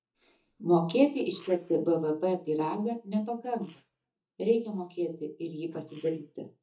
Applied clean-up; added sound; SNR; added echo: neural mask model DeepFilterNet 3.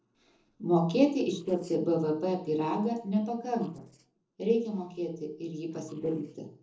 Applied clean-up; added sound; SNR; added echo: neural separator model SepFormer DNS4.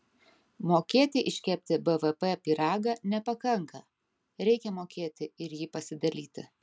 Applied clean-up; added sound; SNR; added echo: none; none; none; none.